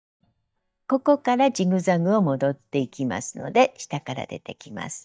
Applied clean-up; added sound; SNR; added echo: neural mask model DeepFilterNet 3.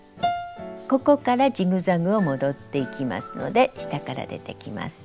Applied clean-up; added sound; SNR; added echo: none; Piano; 11 dB; none.